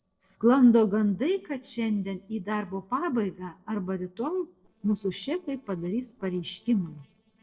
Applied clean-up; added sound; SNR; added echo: neural separator model SepFormer DNS4.